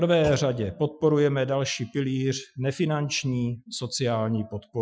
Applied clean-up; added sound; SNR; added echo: classical method Wiener filter.